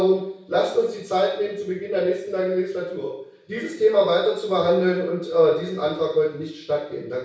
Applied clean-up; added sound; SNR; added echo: none; none; none; reverberation time 0.6 s.